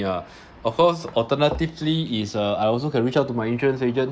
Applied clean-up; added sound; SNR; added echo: none; none; none; none.